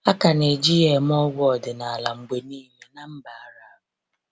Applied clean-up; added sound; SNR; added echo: none; none; none; none.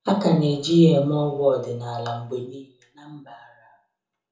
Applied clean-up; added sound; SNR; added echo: none; none; none; reverberation time 0.6 s.